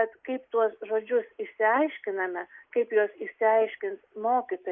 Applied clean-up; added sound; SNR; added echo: neural mask model Resemble Enhance denoiser.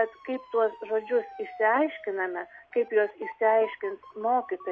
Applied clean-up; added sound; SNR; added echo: none; Motor vehicle (road) / Siren; 18 dB; none.